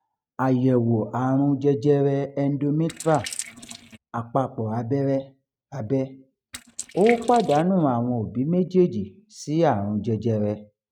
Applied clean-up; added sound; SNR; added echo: neural mask model RNNoise.